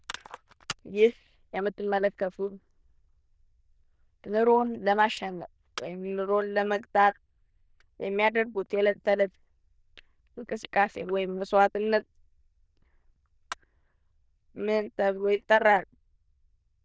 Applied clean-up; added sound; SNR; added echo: neural diffusion model UNIVERSE++.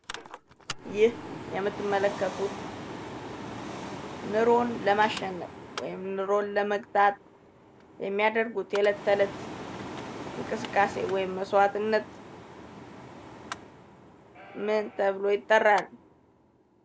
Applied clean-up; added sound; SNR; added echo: none; Mechanical fan; 12 dB; none.